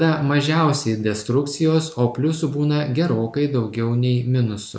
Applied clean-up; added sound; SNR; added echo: none; none; none; none.